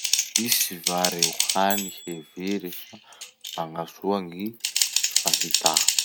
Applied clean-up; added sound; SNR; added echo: none; Typing; -3 dB; none.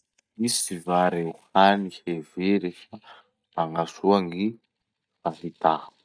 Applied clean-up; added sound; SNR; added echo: neural mask model DeepFilterNet 3.